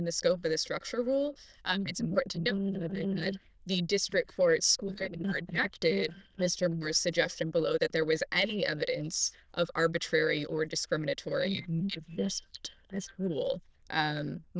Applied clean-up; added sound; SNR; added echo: neural diffusion model UNIVERSE++.